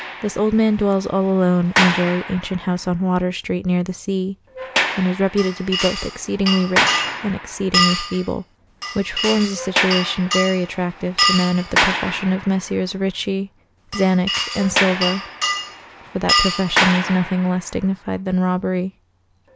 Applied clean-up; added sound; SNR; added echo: none; Glass + Sliding door; 3 dB; none.